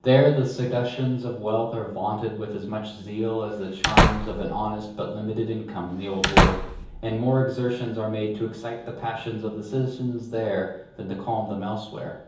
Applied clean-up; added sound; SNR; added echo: none; Slam / Wood; -1 dB; reverberation time 0.7 s.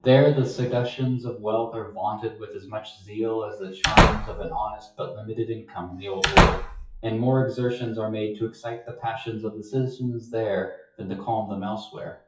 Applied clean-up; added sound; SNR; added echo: classical method WPE with log-MMSE.